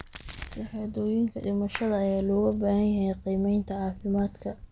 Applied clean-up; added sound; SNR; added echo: none; Crack + Clapping; 18 dB; none.